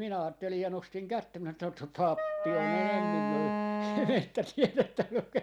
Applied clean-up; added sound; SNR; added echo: none; Wind instrument, woodwind instrument; 0 dB; none.